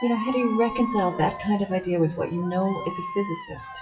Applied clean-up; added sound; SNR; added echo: classical method WPE with log-MMSE.